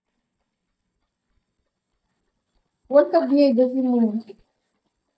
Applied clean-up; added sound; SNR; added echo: neural mask model DeepFilterNet 3.